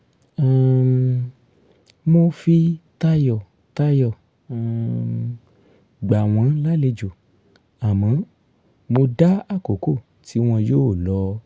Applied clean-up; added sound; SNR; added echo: none; none; none; none.